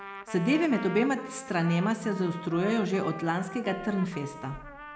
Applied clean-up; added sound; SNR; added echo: none; Trumpet; 13 dB; none.